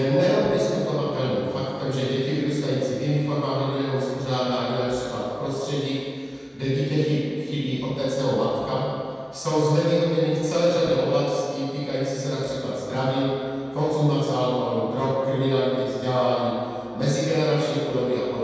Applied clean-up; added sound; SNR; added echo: none; Drum; 17 dB; reverberation time 2.1 s.